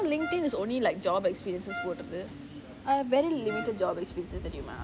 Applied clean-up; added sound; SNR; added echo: none; Trumpet; 13 dB; none.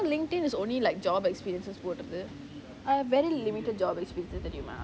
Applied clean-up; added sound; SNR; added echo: none; none; none; none.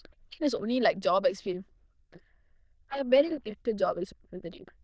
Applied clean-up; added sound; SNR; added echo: neural diffusion model UNIVERSE++.